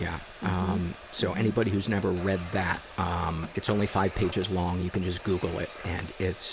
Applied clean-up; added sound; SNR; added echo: none; Domestic sounds, home sounds; 16 dB; none.